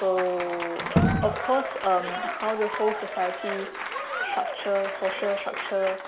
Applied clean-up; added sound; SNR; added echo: none; Applause / Crowd + Slam; 2 dB; none.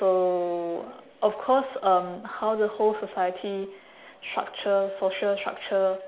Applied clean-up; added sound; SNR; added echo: none; none; none; none.